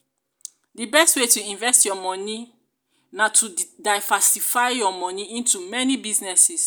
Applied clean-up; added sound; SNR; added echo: none; none; none; none.